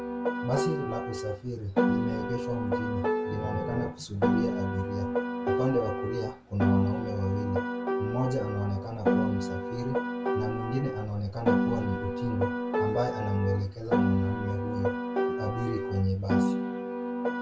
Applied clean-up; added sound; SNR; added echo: none; Piano; -2 dB; reverberation time 0.2 s.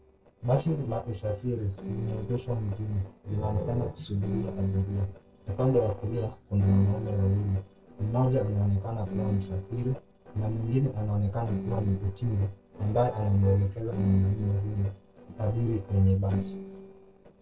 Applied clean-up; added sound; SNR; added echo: neural separator model SepFormer DNS4.